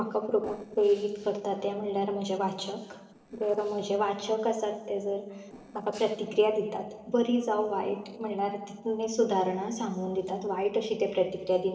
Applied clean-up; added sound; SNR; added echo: neural separator model SepFormer DNS4.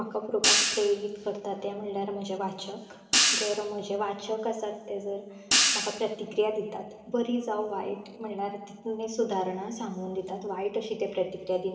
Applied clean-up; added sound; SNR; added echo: none; Hi-hat; -3 dB; reverberation time 2.9 s.